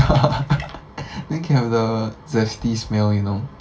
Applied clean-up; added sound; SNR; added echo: none; none; none; reverberation time 0.2 s.